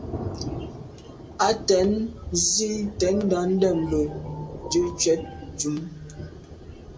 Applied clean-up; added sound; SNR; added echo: none; Thunder; 11 dB; reverberation time 0.2 s.